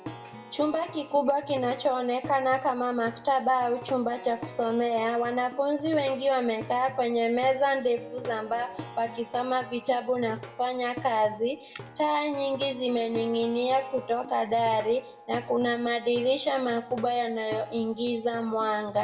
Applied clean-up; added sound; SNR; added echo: none; Plucked string instrument; 16 dB; reverberation time 0.6 s.